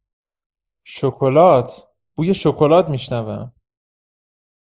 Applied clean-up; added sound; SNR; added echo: neural mask model Resemble Enhance denoiser.